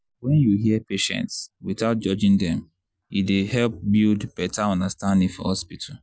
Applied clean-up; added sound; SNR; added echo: none; none; none; none.